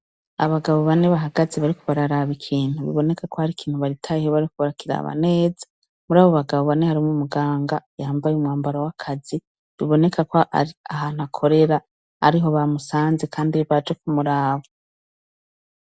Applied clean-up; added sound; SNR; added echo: none; none; none; none.